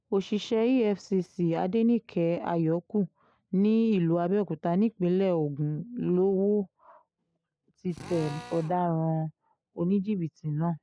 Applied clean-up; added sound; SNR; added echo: none; Drill; 17 dB; none.